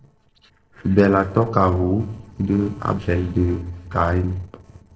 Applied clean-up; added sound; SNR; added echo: neural separator model SepFormer DNS4.